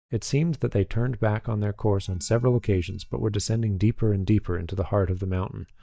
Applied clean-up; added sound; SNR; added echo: neural mask model DeepFilterNet 3.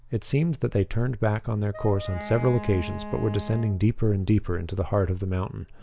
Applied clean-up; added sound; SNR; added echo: none; Wind instrument, woodwind instrument; 13 dB; none.